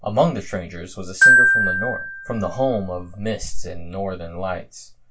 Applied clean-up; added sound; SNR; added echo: none; Glockenspiel; -5 dB; reverberation time 0.2 s.